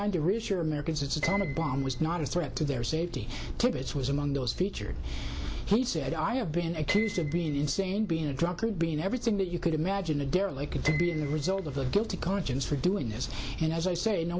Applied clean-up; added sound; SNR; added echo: none; Piano; 14 dB; none.